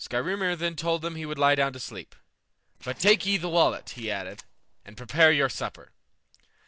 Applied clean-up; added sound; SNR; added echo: neural separator model SepFormer DNS4.